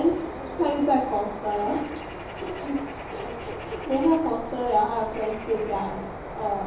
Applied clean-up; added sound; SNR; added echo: none; Bird; 9 dB; reverberation time 0.7 s.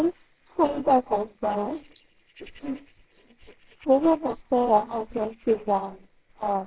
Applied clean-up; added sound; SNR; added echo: neural separator model SepFormer WHAMR!.